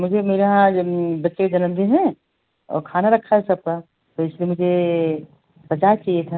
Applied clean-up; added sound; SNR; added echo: none; none; none; none.